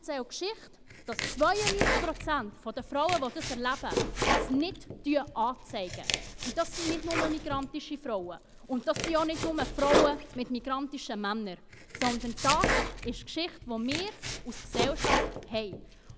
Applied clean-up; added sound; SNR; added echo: none; Domestic sounds, home sounds; 1 dB; none.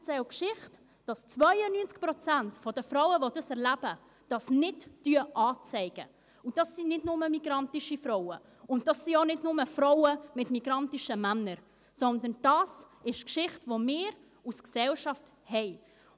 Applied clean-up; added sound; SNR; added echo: none; none; none; none.